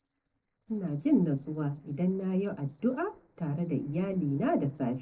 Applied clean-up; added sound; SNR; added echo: neural separator model SepFormer DNS4.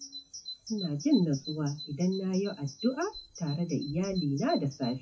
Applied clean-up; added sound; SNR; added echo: classical method WPE with log-MMSE.